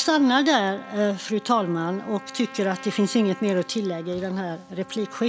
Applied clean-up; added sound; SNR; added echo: none; Trumpet; 18 dB; none.